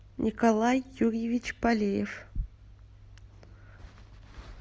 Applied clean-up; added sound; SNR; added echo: none; none; none; none.